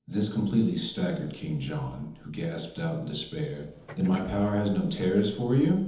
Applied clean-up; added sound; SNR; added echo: neural separator model SepFormer DNS4.